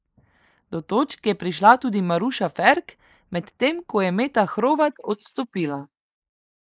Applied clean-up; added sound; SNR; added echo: neural mask model Resemble Enhance denoiser.